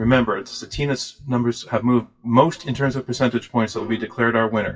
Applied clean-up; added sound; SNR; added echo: classical method WPE with log-MMSE.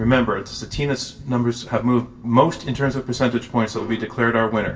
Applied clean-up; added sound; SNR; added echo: none; Thunder; 18 dB; reverberation time 0.2 s.